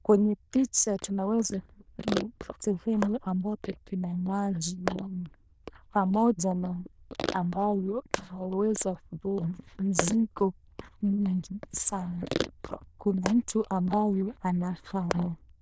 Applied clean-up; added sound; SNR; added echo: neural diffusion model UNIVERSE++.